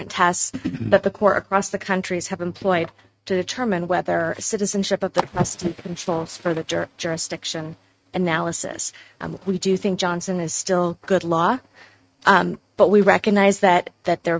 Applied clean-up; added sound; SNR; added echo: neural mask model RNNoise.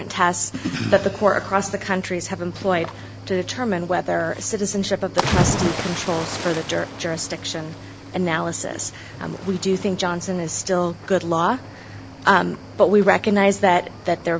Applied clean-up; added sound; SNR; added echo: none; Cricket / Waves, surf; 10 dB; none.